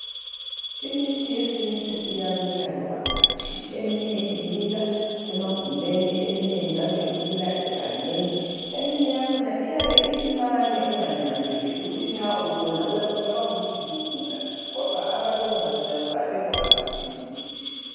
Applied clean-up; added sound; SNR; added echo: none; Coin (dropping) / Glass; 4 dB; reverberation time 2.2 s.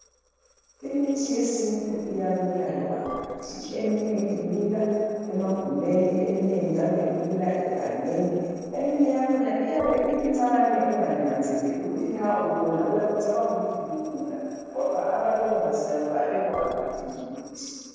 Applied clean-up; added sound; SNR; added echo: neural separator model SepFormer DNS4.